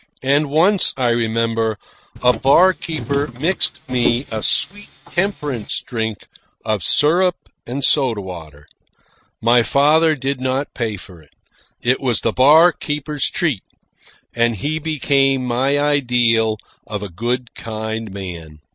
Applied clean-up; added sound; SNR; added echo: neural mask model RNNoise.